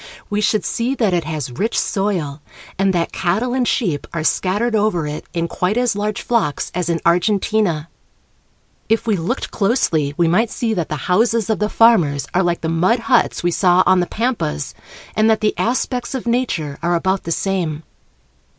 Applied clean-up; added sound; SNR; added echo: none; none; none; none.